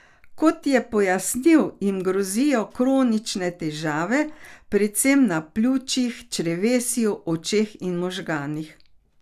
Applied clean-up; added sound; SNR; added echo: none; none; none; none.